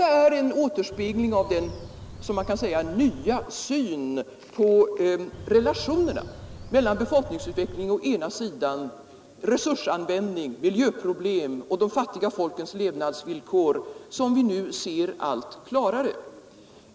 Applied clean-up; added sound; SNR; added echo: none; Bird; 14 dB; none.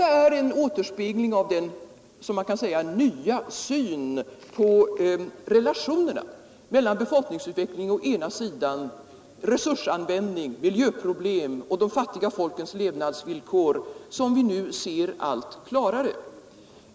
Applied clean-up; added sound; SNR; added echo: none; none; none; none.